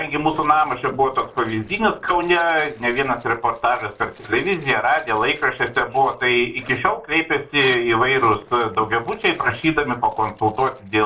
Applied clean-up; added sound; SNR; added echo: neural separator model SepFormer DNS4.